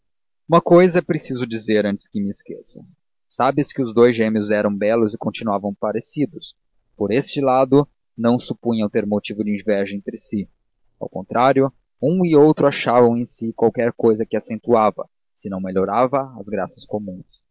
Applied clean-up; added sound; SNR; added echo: none; none; none; none.